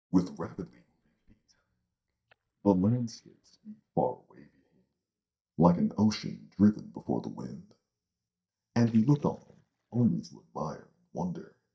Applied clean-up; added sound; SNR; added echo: neural mask model DeepFilterNet 3.